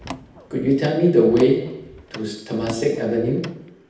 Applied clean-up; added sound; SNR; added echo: none; Door; 18 dB; reverberation time 0.8 s.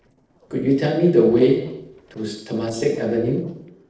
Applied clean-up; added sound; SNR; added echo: neural separator model SepFormer DNS4.